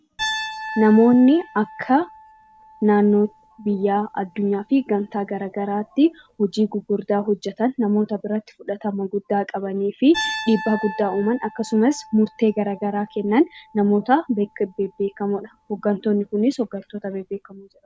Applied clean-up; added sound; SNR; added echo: none; Piano; 16 dB; none.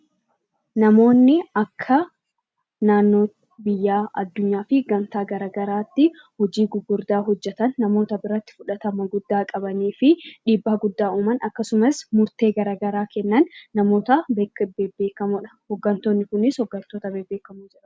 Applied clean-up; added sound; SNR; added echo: none; none; none; none.